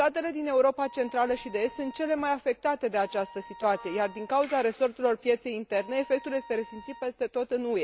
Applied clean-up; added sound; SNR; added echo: none; Wind instrument, woodwind instrument + Wind instrument, woodwind instrument; 20 dB; none.